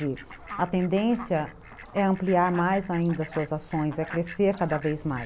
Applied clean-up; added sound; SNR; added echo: none; Fowl; 15 dB; none.